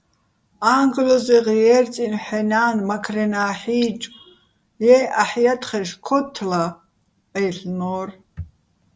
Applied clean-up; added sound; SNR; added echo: none; none; none; none.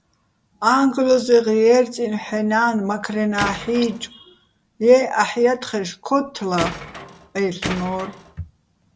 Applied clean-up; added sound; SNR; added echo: none; Tools; 11 dB; none.